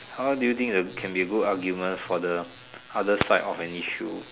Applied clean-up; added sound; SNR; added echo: none; Fireworks; 14 dB; none.